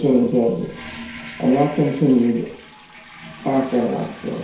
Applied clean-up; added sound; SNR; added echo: none; Toilet flush; 17 dB; reverberation time 0.6 s.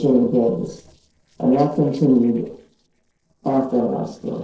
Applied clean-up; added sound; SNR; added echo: neural separator model SepFormer DNS4.